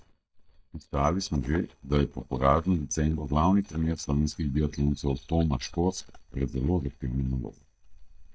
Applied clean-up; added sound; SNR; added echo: neural mask model DeepFilterNet 3.